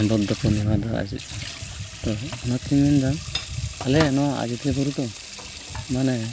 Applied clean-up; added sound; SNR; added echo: none; Sink (filling or washing) / Water tap, faucet; 12 dB; none.